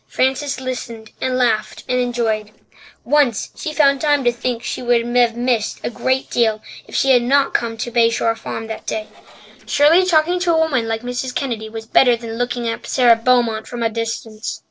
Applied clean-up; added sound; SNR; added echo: neural separator model SepFormer DNS4.